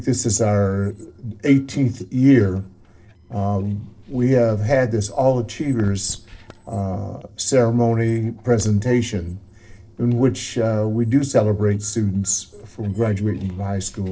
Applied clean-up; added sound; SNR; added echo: neural separator model SepFormer DNS4.